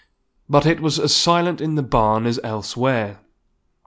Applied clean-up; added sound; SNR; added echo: none; none; none; none.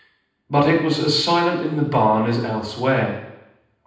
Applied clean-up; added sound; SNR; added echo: none; none; none; reverberation time 0.9 s.